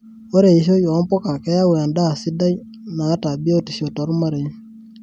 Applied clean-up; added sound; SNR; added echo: none; none; none; none.